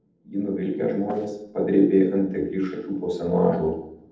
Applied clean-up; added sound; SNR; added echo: neural separator model SepFormer DNS4.